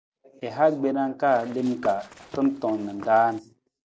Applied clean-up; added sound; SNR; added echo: none; Run; 18 dB; none.